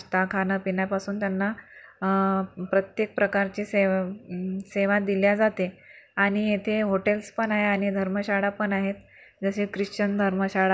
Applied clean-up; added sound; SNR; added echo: none; none; none; none.